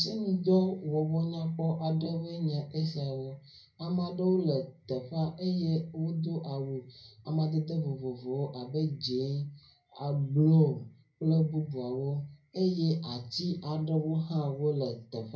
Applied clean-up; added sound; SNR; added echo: none; none; none; reverberation time 0.4 s.